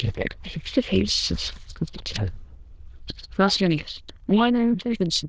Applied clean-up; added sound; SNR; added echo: neural diffusion model UNIVERSE++.